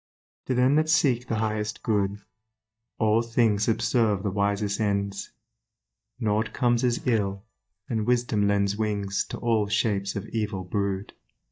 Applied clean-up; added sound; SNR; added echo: neural mask model DeepFilterNet 3.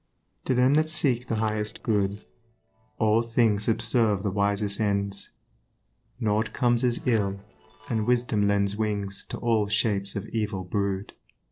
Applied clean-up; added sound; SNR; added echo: neural separator model SepFormer DNS4.